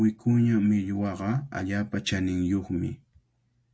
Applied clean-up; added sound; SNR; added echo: none; none; none; none.